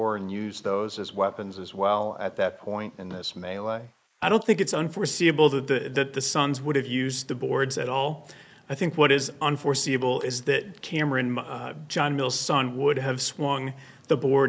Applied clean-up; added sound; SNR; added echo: neural mask model Resemble Enhance denoiser.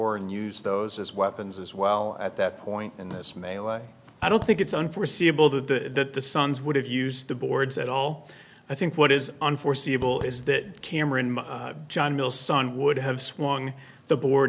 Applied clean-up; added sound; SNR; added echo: none; Fireworks; 18 dB; none.